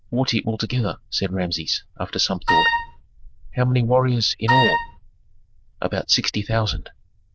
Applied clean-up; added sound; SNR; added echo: neural diffusion model UNIVERSE++.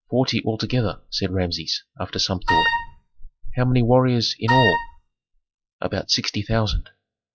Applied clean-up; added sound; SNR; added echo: classical method log-MMSE.